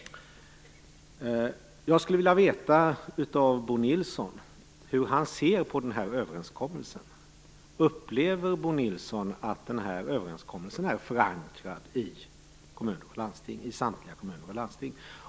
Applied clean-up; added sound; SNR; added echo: none; none; none; none.